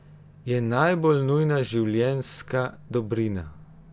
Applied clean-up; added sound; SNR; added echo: none; none; none; none.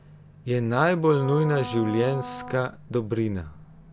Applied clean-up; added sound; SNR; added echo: none; Wind instrument, woodwind instrument; 13 dB; none.